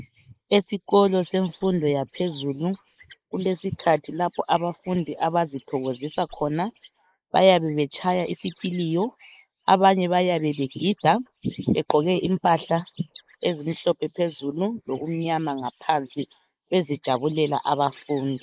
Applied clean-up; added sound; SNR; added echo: neural mask model Resemble Enhance denoiser.